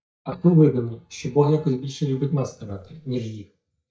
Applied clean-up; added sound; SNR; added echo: neural mask model DeepFilterNet 3.